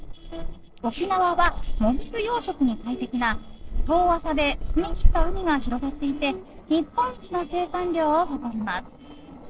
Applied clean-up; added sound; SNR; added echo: neural separator model SepFormer DNS4.